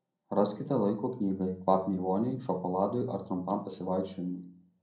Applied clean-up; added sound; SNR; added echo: none; none; none; reverberation time 0.6 s.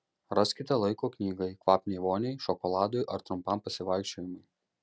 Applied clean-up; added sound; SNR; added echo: none; none; none; none.